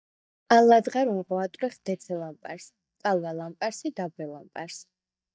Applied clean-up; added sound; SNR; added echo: neural mask model DeepFilterNet 3.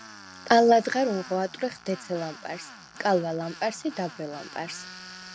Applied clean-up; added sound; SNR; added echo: none; Tools; 17 dB; none.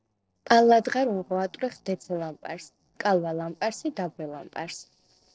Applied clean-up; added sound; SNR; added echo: neural separator model SepFormer DNS4.